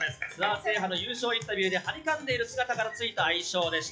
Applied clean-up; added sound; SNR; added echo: classical method WPE with log-MMSE.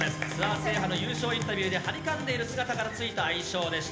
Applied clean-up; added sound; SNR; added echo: none; Bowed string instrument; 9 dB; reverberation time 0.8 s.